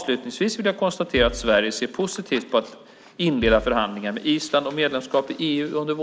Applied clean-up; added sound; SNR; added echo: none; Bass drum; 15 dB; none.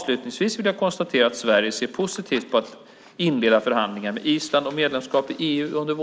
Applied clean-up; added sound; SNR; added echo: none; none; none; none.